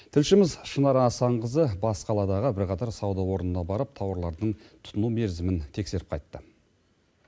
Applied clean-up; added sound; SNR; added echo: none; none; none; none.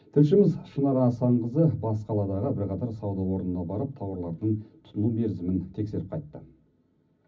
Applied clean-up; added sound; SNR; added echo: none; none; none; reverberation time 0.4 s.